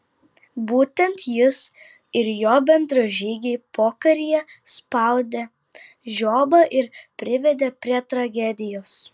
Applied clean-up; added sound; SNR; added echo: none; none; none; none.